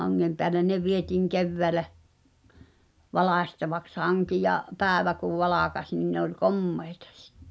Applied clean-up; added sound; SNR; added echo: none; none; none; none.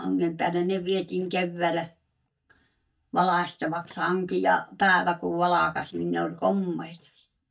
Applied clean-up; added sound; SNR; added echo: neural mask model DeepFilterNet 3.